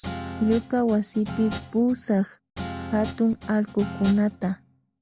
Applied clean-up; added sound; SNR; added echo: none; Guitar; 11 dB; none.